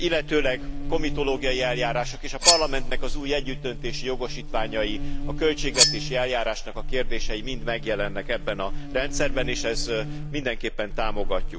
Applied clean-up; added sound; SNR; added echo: none; Cutlery, silverware + Buzz; -1 dB; none.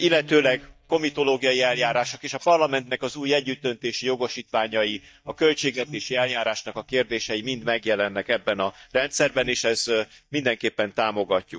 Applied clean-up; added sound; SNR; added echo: neural mask model DeepFilterNet 3.